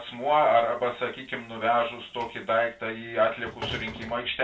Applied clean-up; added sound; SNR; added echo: none; Sliding door / Train; 19 dB; reverberation time 0.2 s.